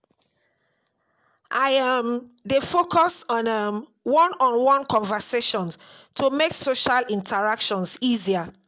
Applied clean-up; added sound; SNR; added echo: none; none; none; none.